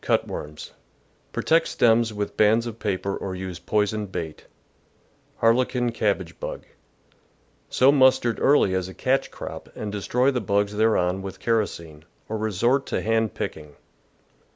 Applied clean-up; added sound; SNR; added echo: none; none; none; none.